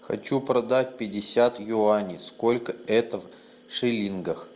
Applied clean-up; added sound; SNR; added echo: none; none; none; none.